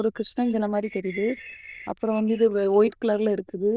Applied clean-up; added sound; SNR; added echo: neural diffusion model UNIVERSE++.